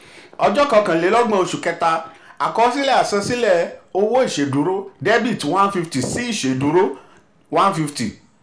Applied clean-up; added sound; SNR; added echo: none; none; none; reverberation time 0.4 s.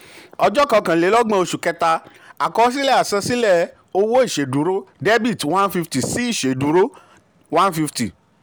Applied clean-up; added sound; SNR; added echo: none; none; none; none.